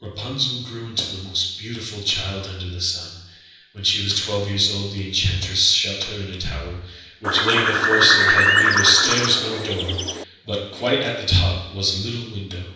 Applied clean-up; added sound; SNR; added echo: none; Bird; -4 dB; reverberation time 0.9 s.